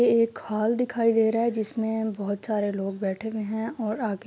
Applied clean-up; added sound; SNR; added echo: none; none; none; none.